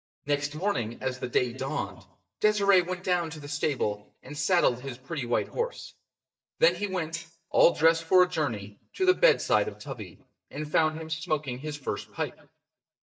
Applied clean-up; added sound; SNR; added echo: neural mask model DeepFilterNet 3.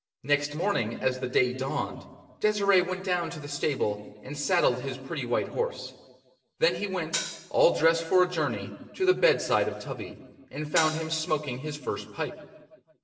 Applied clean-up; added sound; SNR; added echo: neural separator model SepFormer DNS4.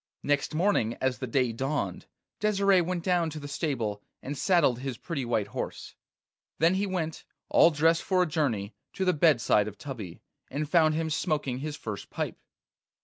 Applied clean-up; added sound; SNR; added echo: none; none; none; none.